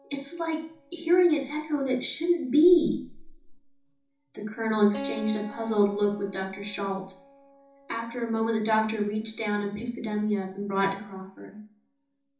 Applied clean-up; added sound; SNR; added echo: none; Keyboard (musical); 20 dB; reverberation time 0.6 s.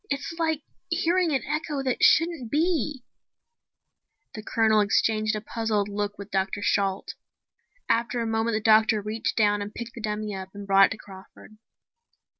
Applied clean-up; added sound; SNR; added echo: none; none; none; none.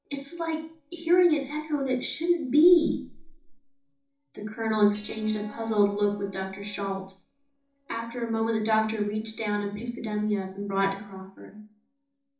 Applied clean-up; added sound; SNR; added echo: neural separator model SepFormer DNS4.